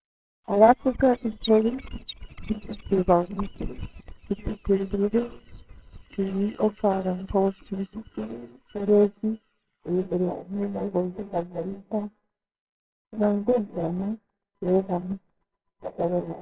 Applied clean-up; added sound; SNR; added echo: neural separator model SepFormer WHAMR!.